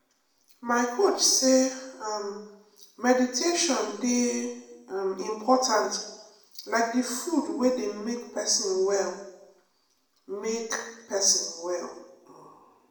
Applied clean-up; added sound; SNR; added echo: none; none; none; reverberation time 0.8 s.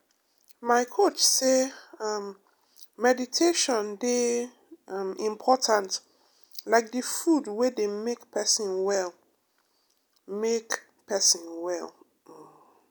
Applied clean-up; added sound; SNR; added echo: none; none; none; none.